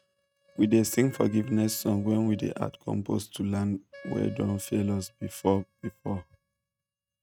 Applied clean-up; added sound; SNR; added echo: neural mask model RNNoise.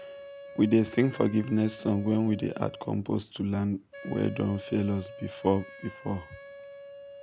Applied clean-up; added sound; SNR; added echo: none; Wind instrument, woodwind instrument; 17 dB; none.